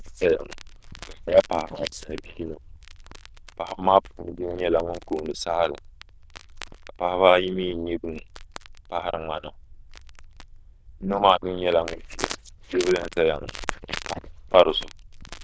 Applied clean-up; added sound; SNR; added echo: neural diffusion model UNIVERSE++.